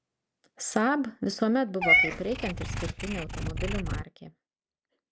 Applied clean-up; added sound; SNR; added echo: none; Meow / Purr; 0 dB; none.